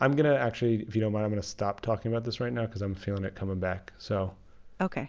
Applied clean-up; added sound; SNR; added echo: none; none; none; none.